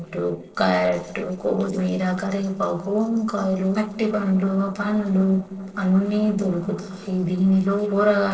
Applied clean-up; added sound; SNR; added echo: neural separator model SepFormer DNS4.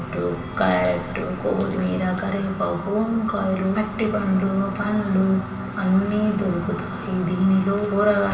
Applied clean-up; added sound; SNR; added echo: none; Bowed string instrument; 16 dB; reverberation time 2.5 s.